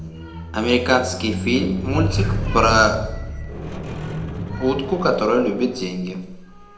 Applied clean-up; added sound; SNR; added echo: none; Squeak; 5 dB; reverberation time 0.7 s.